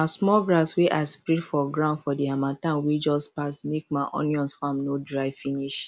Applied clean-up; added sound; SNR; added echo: none; none; none; none.